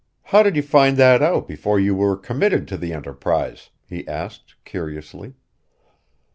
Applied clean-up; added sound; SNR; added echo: none; none; none; none.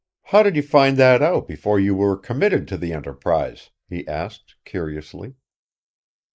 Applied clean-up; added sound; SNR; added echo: neural mask model Resemble Enhance denoiser.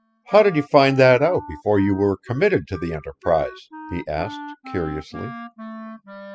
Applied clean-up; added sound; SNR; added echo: classical method spectral subtraction.